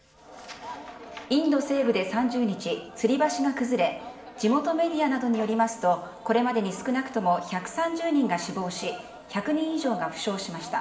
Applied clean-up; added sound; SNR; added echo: none; none; none; reverberation time 0.8 s.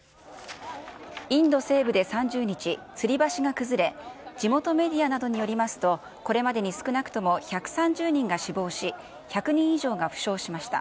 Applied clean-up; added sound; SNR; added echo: none; none; none; none.